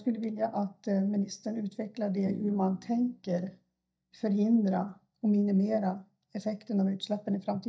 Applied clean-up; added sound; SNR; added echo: neural mask model DeepFilterNet 3.